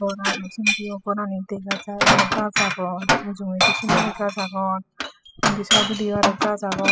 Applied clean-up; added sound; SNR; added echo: classical method spectral subtraction.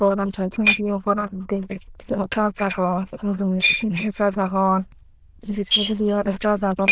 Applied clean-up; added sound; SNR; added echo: neural diffusion model UNIVERSE++.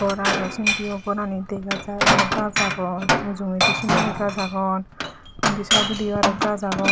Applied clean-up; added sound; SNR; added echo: none; Glass; -2 dB; none.